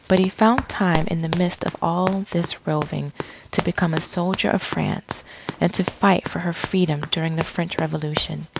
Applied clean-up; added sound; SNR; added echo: none; Run; 10 dB; none.